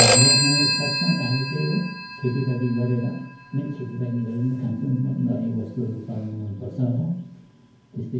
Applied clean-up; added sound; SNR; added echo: none; Telephone; 1 dB; reverberation time 0.9 s.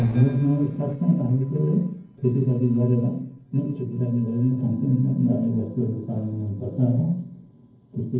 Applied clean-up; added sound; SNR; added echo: neural separator model SepFormer DNS4.